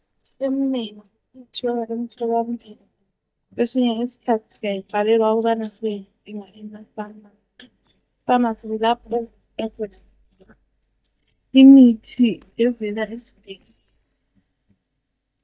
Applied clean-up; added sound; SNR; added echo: neural mask model DeepFilterNet 3.